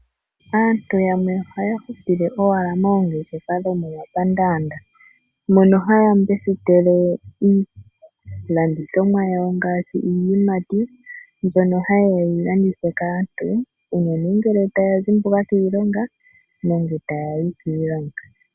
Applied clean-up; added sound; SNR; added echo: none; none; none; none.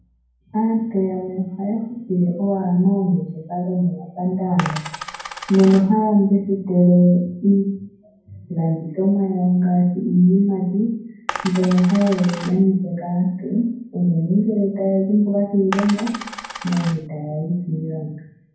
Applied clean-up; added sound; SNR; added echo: none; Coin (dropping); 12 dB; reverberation time 0.9 s.